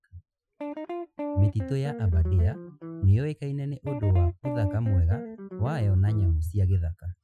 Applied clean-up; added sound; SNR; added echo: classical method Wiener filter.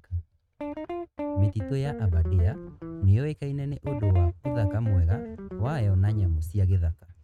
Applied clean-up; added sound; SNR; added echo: neural mask model RNNoise.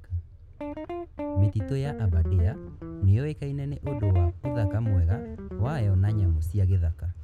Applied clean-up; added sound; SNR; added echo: none; Guitar; 11 dB; none.